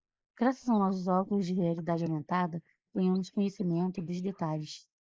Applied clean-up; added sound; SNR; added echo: neural mask model Resemble Enhance denoiser.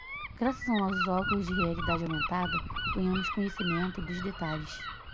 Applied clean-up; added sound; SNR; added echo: none; Gull, seagull / Wind; 3 dB; none.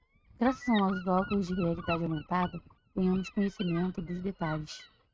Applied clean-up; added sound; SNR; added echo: neural mask model RNNoise.